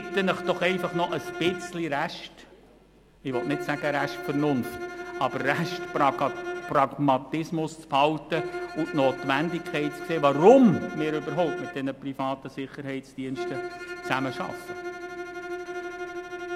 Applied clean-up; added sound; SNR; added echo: none; Bowed string instrument; 10 dB; none.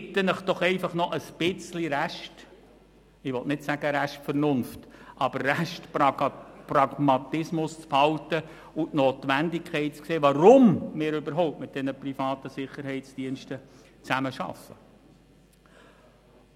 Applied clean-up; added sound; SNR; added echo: none; none; none; none.